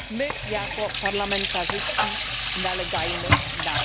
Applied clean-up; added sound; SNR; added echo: none; Sink (filling or washing) / Water tap, faucet; -4 dB; none.